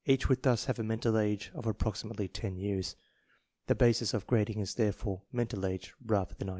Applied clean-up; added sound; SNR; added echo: none; none; none; none.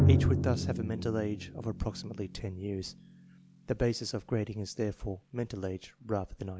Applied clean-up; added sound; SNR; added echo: none; Drum; -1 dB; none.